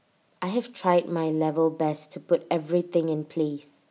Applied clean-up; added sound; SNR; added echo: none; none; none; none.